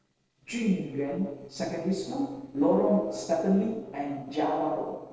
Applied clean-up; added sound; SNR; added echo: neural separator model SepFormer DNS4.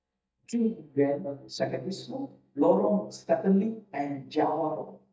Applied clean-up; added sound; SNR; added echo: neural mask model DeepFilterNet 3.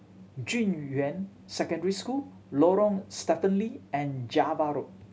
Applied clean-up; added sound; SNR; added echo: none; none; none; none.